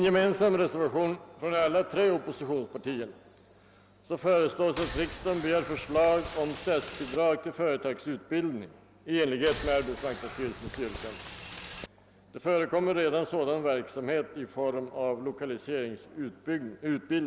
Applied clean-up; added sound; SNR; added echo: none; Boat, Water vehicle; 12 dB; none.